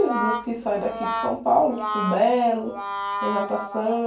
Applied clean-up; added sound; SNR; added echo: none; Brass instrument; 6 dB; reverberation time 0.3 s.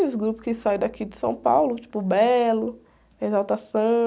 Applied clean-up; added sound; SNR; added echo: none; none; none; none.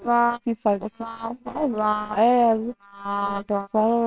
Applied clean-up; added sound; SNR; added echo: neural separator model SepFormer WHAMR!.